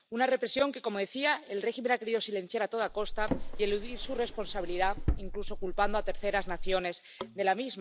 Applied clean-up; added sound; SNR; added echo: none; Drawer open or close; 1 dB; none.